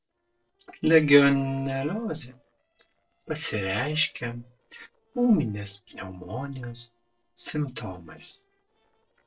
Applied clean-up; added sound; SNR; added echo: neural separator model SepFormer DNS4.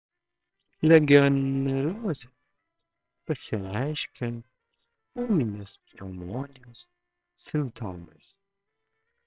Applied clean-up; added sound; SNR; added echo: neural separator model SepFormer WHAMR!.